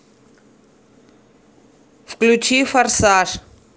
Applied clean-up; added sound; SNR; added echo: none; none; none; none.